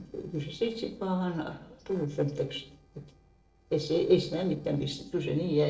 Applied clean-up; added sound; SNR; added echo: neural separator model SepFormer DNS4.